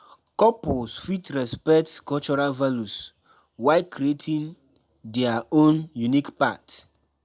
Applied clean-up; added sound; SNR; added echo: none; none; none; none.